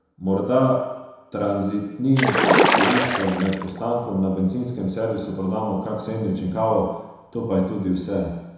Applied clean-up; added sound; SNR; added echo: none; Splash, splatter; -3 dB; reverberation time 1.0 s.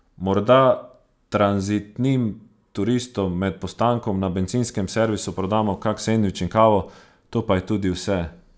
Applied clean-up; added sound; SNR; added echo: none; none; none; none.